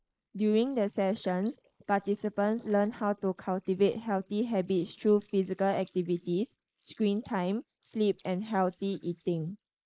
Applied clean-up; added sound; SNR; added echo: neural mask model Resemble Enhance denoiser.